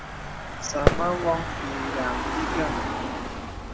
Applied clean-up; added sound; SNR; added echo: none; Engine / Car + Fireworks; -3 dB; none.